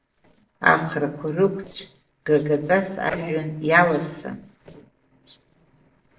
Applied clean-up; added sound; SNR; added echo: neural separator model SepFormer DNS4.